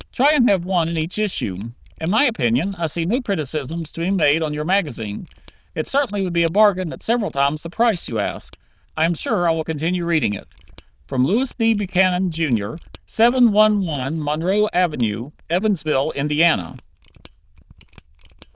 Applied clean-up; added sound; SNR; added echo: neural diffusion model UNIVERSE++.